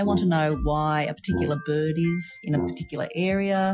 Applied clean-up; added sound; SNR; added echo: classical method Wiener filter.